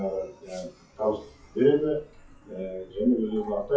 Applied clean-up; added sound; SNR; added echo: classical method WPE with log-MMSE.